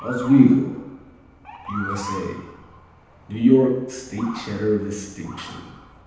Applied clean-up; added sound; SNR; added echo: none; Motor vehicle (road) / Siren; 16 dB; reverberation time 0.9 s.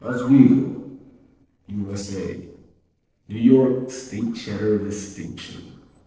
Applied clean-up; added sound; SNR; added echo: neural separator model SepFormer DNS4.